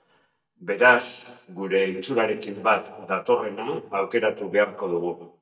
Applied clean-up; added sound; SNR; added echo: neural mask model DeepFilterNet 3.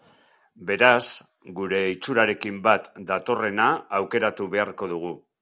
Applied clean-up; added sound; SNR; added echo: none; none; none; none.